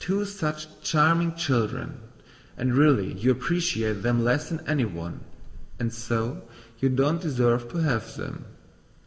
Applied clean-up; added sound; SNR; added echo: none; Boat, Water vehicle; 15 dB; reverberation time 1.5 s.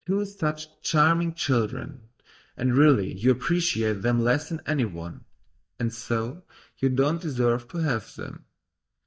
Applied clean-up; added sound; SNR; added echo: neural mask model DeepFilterNet 3.